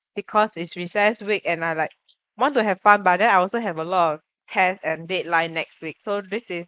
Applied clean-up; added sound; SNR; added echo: neural mask model Resemble Enhance denoiser.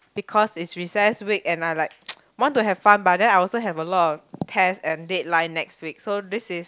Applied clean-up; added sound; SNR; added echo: none; none; none; none.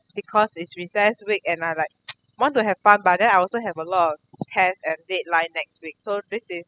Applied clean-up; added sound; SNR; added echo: classical method spectral subtraction.